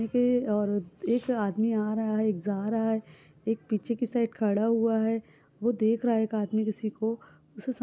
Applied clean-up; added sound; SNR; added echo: none; none; none; none.